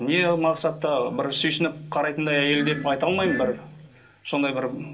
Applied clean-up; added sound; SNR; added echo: none; Glass; 10 dB; reverberation time 0.2 s.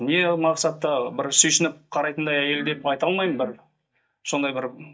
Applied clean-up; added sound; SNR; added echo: neural mask model DeepFilterNet 3.